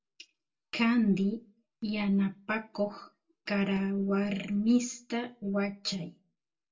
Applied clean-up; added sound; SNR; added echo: none; none; none; reverberation time 0.2 s.